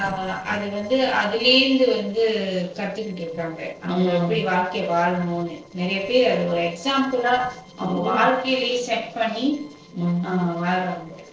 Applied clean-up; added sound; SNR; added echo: neural separator model SepFormer DNS4.